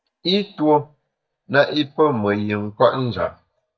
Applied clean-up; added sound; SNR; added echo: neural mask model DeepFilterNet 3.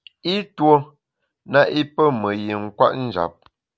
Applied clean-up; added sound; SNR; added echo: none; none; none; none.